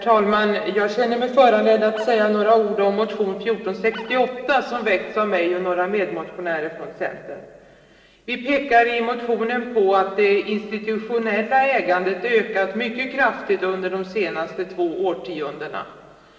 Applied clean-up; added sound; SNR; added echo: none; Animal; 19 dB; reverberation time 2.8 s.